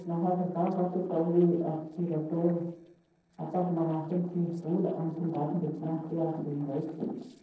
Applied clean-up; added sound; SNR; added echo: neural separator model SepFormer DNS4.